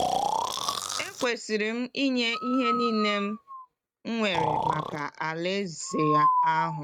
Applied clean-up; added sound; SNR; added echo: neural mask model RNNoise.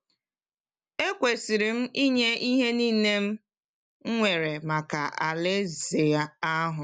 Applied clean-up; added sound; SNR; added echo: none; none; none; none.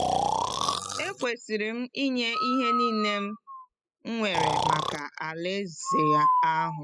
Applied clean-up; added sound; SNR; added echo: classical method spectral subtraction.